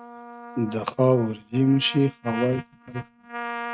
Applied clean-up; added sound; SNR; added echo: neural mask model RNNoise.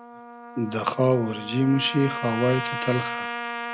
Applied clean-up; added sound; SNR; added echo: none; Trumpet; 8 dB; none.